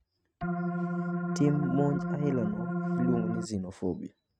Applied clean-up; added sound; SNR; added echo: neural mask model RNNoise.